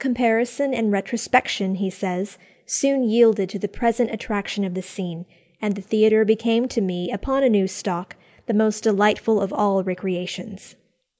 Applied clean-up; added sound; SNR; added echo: none; none; none; none.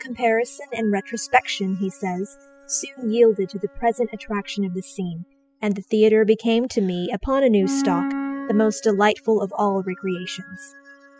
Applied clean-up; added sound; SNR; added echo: classical method spectral subtraction.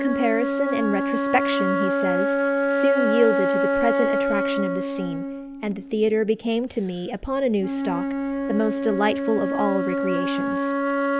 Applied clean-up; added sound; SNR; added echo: none; Wind instrument, woodwind instrument; -1 dB; none.